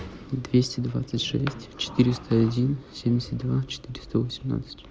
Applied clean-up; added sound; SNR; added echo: none; none; none; none.